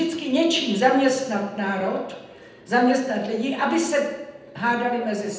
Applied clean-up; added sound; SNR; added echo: none; none; none; reverberation time 0.8 s.